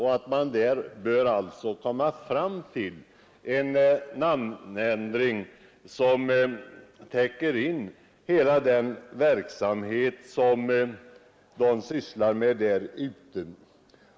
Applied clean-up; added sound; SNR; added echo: none; none; none; none.